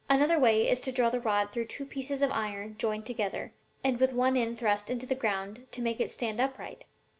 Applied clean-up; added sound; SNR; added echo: none; none; none; none.